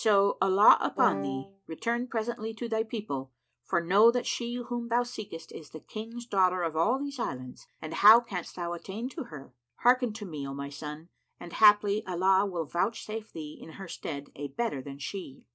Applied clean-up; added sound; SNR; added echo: none; Wind instrument, woodwind instrument; 7 dB; none.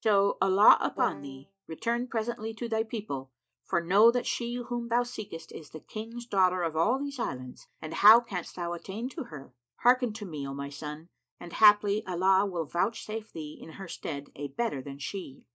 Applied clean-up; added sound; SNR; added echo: neural mask model DeepFilterNet 3.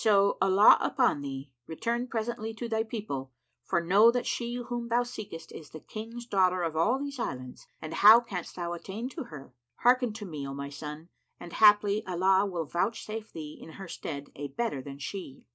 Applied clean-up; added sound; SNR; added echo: none; none; none; none.